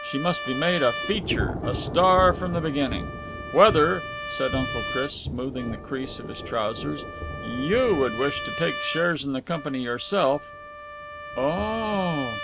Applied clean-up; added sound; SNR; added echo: none; Thunder / Rain + Trumpet; 7 dB; none.